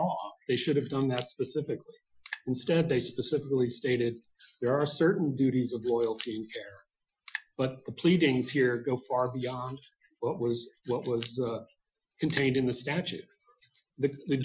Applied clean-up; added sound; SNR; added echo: classical method Wiener filter.